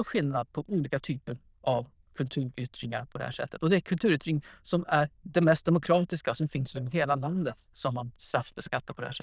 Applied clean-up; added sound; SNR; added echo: neural diffusion model UNIVERSE++.